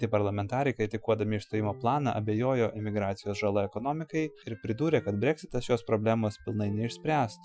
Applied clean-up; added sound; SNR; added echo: classical method Wiener filter.